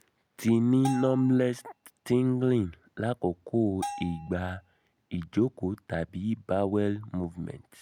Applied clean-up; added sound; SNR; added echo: none; Bell; 14 dB; none.